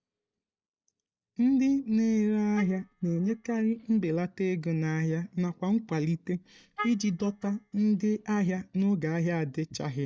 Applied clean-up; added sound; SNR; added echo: neural mask model DeepFilterNet 3.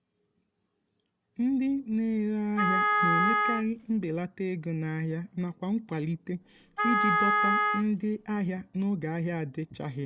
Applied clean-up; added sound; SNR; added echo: none; Wind instrument, woodwind instrument; -3 dB; none.